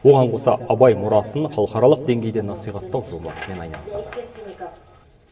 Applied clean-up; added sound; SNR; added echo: none; none; none; reverberation time 2.2 s.